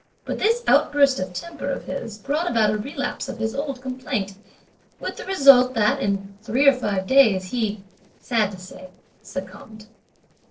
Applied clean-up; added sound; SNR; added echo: neural separator model SepFormer DNS4.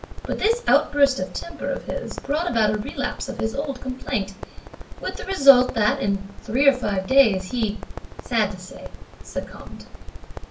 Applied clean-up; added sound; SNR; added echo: none; Crackle; 11 dB; reverberation time 0.3 s.